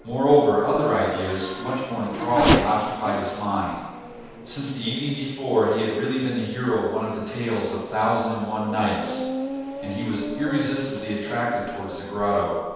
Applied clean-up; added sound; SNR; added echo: none; Race car, auto racing / Accelerating, revving, vroom; 7 dB; reverberation time 1.2 s.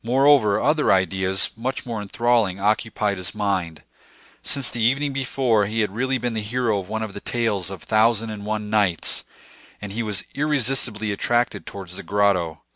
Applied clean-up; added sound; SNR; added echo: none; none; none; none.